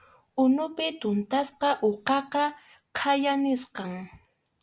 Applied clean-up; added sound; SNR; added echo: none; none; none; none.